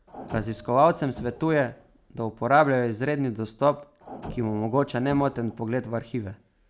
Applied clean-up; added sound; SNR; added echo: none; Printer; 17 dB; none.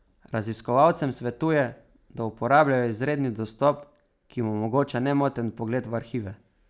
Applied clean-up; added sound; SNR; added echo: none; none; none; none.